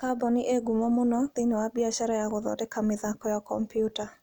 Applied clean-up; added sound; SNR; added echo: none; none; none; none.